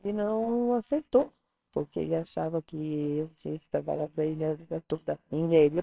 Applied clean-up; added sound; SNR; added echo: neural separator model SepFormer WHAMR!.